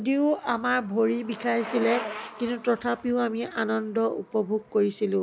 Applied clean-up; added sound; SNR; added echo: none; Bicycle; 15 dB; none.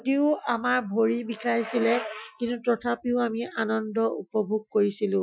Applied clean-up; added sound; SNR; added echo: classical method Wiener filter.